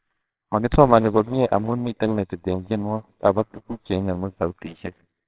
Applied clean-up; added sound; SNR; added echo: neural separator model SepFormer WHAMR!.